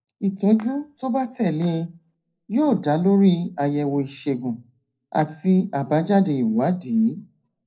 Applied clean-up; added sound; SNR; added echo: neural separator model SepFormer DNS4.